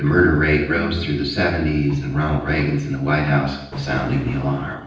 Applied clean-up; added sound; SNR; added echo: neural separator model SepFormer DNS4.